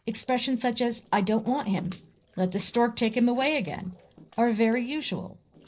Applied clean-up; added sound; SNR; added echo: neural separator model SepFormer DNS4.